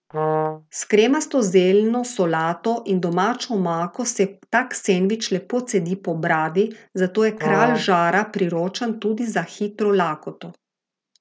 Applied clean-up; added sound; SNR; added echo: none; Brass instrument; 2 dB; none.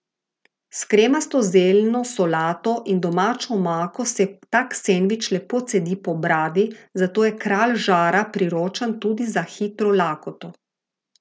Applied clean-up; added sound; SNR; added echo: none; none; none; none.